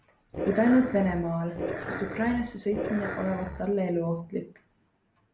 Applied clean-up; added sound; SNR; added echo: none; Growling; 6 dB; none.